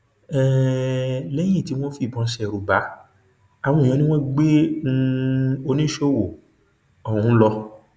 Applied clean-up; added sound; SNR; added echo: none; none; none; none.